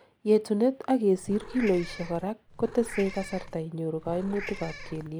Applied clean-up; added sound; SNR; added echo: none; Meow / Purr; 13 dB; none.